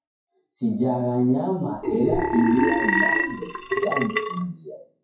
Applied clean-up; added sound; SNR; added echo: classical method WPE with log-MMSE.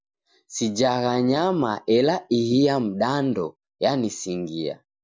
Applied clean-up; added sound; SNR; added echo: none; none; none; none.